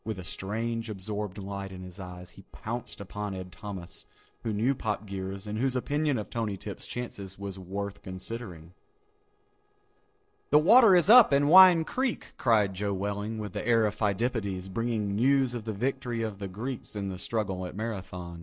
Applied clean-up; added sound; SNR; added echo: neural separator model SepFormer DNS4.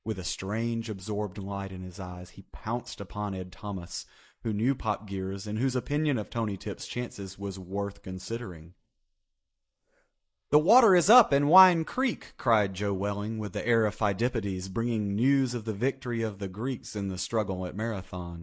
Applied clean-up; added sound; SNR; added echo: neural mask model Resemble Enhance denoiser.